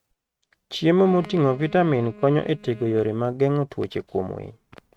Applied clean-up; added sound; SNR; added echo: neural mask model RNNoise.